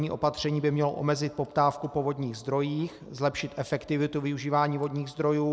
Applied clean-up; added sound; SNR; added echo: none; none; none; none.